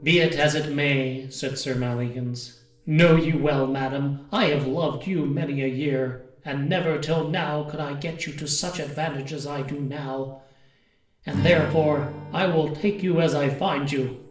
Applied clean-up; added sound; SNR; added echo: none; Strum; 16 dB; reverberation time 0.7 s.